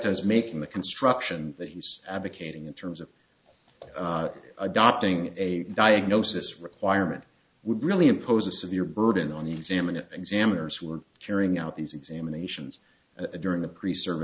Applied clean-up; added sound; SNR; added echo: none; none; none; none.